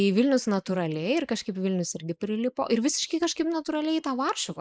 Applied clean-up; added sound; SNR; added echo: neural mask model Resemble Enhance denoiser.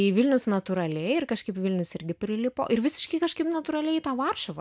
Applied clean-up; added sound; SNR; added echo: none; none; none; none.